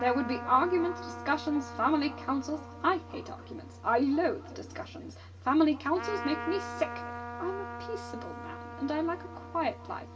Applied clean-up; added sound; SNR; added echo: none; Trumpet; 11 dB; reverberation time 2.4 s.